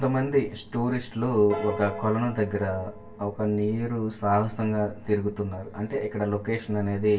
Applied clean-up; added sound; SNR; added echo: none; Piano; 14 dB; reverberation time 0.2 s.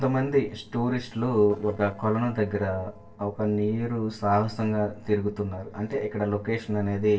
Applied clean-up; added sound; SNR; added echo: neural separator model SepFormer DNS4.